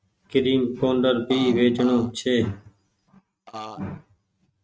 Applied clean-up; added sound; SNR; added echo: neural mask model RNNoise.